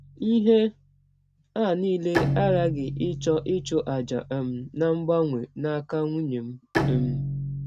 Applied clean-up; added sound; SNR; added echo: none; Bowed string instrument; 6 dB; none.